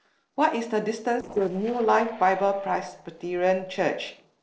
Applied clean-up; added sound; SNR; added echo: neural separator model SepFormer DNS4.